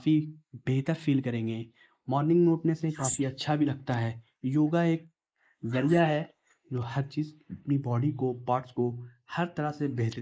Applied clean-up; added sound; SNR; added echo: neural mask model Resemble Enhance denoiser.